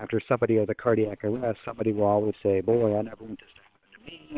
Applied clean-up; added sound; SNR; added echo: neural separator model SepFormer WHAM!.